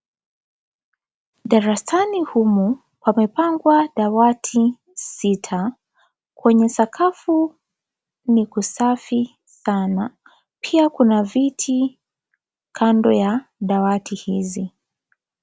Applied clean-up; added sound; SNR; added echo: none; none; none; none.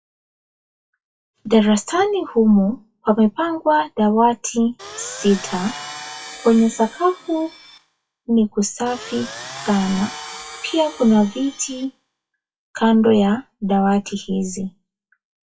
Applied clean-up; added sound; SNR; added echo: classical method WPE with log-MMSE.